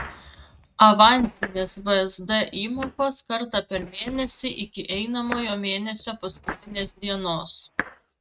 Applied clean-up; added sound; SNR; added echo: neural mask model RNNoise.